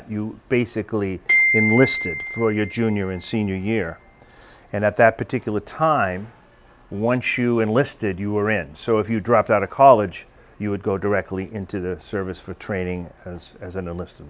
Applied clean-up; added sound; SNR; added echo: none; Glockenspiel; 3 dB; none.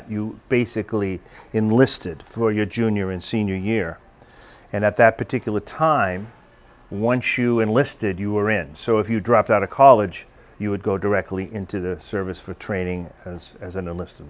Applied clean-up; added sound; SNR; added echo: none; none; none; none.